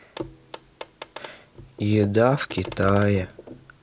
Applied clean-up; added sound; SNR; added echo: none; Clock; 14 dB; none.